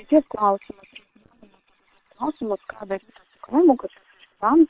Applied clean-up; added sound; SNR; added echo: neural separator model SepFormer WHAM!.